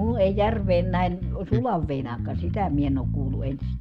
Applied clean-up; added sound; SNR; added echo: none; Bass guitar; 2 dB; none.